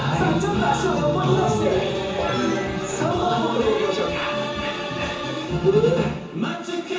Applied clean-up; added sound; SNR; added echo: none; none; none; reverberation time 0.6 s.